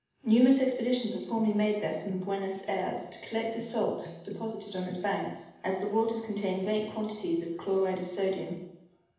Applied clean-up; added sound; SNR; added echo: neural separator model SepFormer DNS4.